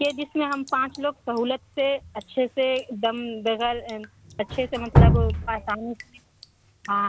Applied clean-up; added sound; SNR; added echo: none; Drip; 0 dB; none.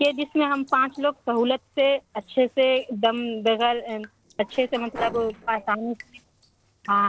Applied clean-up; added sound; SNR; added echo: neural separator model SepFormer DNS4.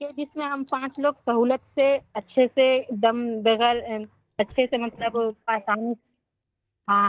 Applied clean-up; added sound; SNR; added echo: neural mask model DeepFilterNet 3.